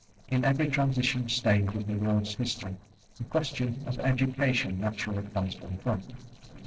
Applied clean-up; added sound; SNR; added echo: neural separator model SepFormer DNS4.